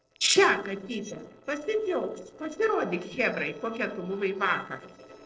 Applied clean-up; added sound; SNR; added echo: neural separator model SepFormer DNS4.